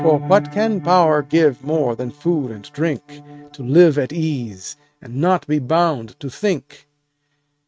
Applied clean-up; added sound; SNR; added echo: neural mask model RNNoise.